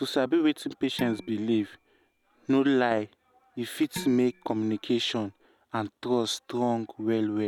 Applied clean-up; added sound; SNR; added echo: none; Dishes, pots, and pans; 17 dB; none.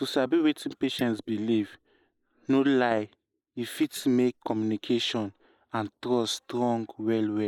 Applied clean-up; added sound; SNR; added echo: neural mask model Resemble Enhance denoiser.